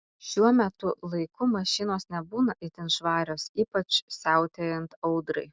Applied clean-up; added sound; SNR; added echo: none; none; none; none.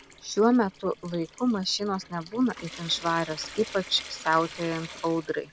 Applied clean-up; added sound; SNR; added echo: none; Trickle, dribble / Sink (filling or washing) / Water tap, faucet; 17 dB; none.